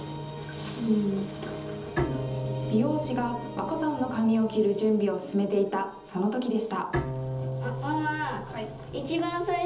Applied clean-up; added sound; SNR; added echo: none; Bowed string instrument; 8 dB; reverberation time 1.2 s.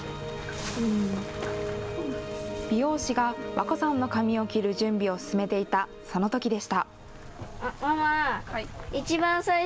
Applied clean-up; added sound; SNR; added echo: none; none; none; none.